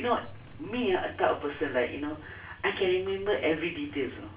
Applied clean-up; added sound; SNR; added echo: none; Idling / Engine starting / Motorcycle / Accelerating, revving, vroom; 18 dB; reverberation time 0.3 s.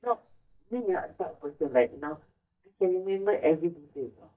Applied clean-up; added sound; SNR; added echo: neural mask model DeepFilterNet 3.